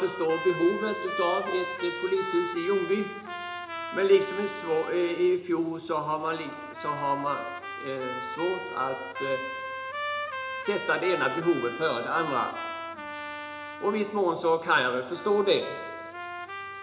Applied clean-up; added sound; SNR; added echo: none; Trumpet; 8 dB; reverberation time 0.8 s.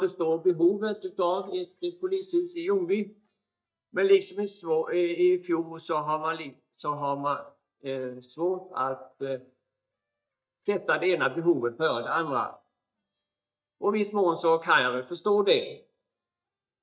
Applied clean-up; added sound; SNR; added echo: neural mask model DeepFilterNet 3.